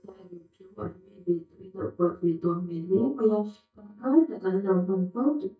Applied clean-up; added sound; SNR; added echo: neural mask model DeepFilterNet 3.